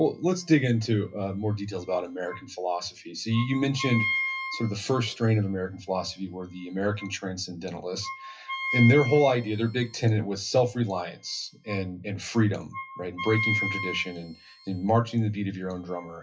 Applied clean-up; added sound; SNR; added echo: classical method WPE with log-MMSE.